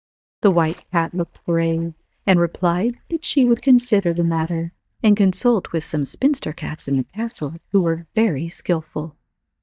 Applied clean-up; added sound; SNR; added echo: neural mask model DeepFilterNet 3.